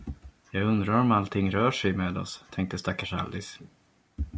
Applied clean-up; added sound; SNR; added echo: none; none; none; none.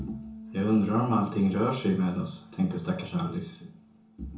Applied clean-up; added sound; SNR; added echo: none; Bass guitar; 19 dB; reverberation time 0.7 s.